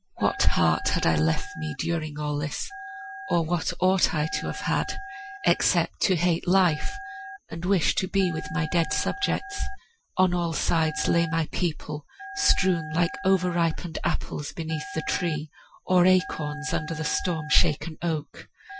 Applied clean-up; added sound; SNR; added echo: classical method Wiener filter.